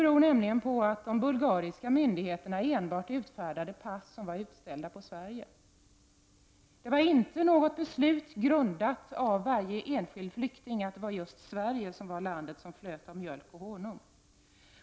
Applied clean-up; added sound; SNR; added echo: none; none; none; none.